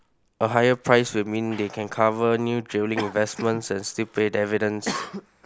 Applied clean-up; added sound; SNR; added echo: none; Cough; 15 dB; none.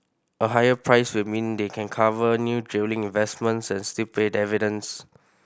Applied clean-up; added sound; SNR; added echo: none; none; none; none.